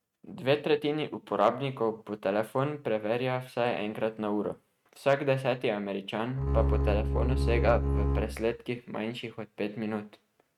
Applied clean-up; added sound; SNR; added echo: neural mask model RNNoise.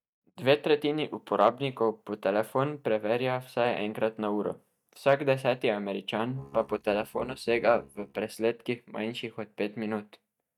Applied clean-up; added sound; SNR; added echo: neural mask model DeepFilterNet 3.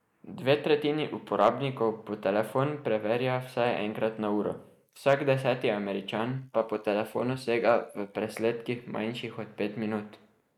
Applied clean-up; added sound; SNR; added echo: neural mask model Resemble Enhance denoiser.